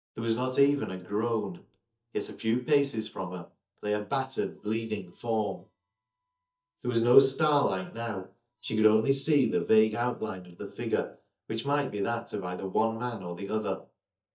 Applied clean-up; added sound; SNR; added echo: neural mask model DeepFilterNet 3.